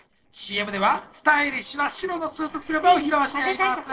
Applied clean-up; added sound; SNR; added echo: neural separator model SepFormer DNS4.